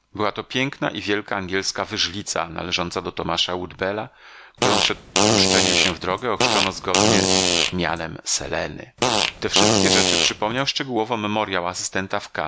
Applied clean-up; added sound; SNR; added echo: none; Fart; -5 dB; none.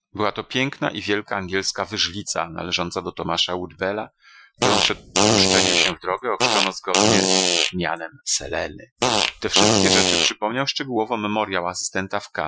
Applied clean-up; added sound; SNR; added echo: classical method Wiener filter.